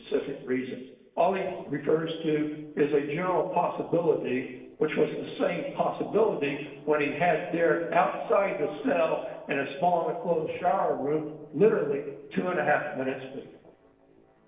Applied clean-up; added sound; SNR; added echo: neural separator model SepFormer DNS4.